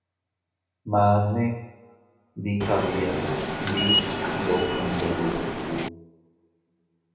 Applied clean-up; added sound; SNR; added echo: none; Subway, metro, underground; -1 dB; reverberation time 0.9 s.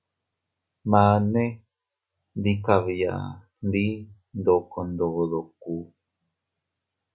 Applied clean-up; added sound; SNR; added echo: none; none; none; none.